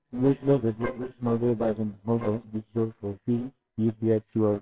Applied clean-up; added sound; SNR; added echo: neural separator model SepFormer WHAMR!.